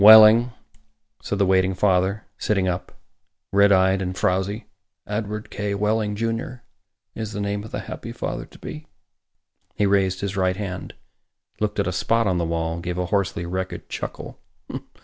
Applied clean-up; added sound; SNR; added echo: none; none; none; none.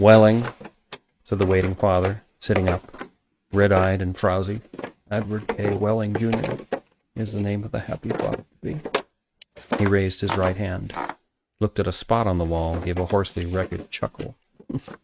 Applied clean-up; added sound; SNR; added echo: neural mask model RNNoise.